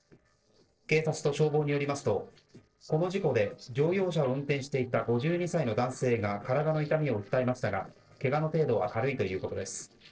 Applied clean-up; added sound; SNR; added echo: neural separator model SepFormer DNS4.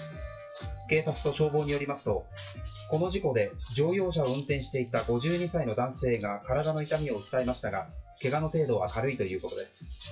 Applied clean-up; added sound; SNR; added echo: classical method WPE with log-MMSE.